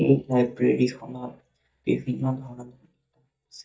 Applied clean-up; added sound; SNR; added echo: neural mask model DeepFilterNet 3.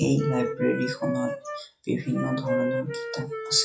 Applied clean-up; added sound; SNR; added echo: classical method WPE with log-MMSE.